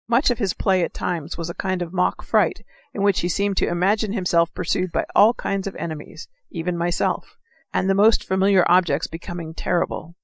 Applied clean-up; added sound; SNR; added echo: neural mask model DeepFilterNet 3.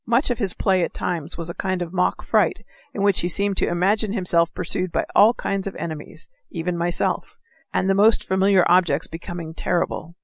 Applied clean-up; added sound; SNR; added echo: none; none; none; none.